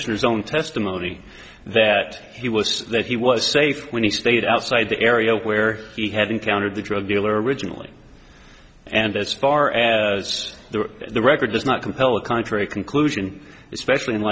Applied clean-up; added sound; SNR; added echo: none; none; none; none.